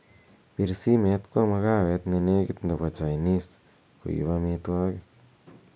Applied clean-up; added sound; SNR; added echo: none; none; none; none.